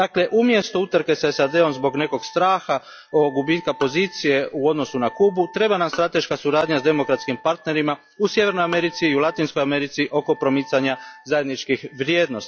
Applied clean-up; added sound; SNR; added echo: classical method log-MMSE.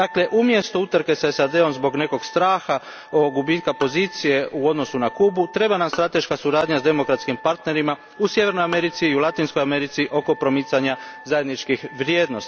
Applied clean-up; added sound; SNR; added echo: none; Bowed string instrument + Wind instrument, woodwind instrument; 18 dB; none.